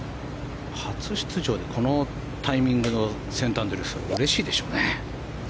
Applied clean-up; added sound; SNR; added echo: none; none; none; none.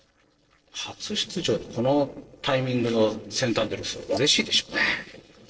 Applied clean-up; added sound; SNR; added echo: neural separator model SepFormer DNS4.